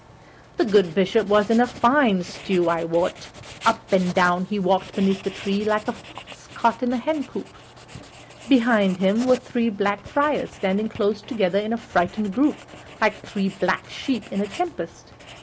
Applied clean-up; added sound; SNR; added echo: none; Writing; 19 dB; none.